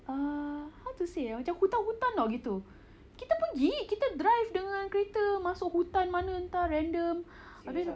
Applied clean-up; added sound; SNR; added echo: none; none; none; none.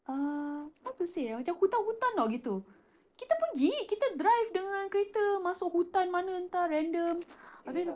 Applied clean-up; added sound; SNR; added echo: neural separator model SepFormer DNS4.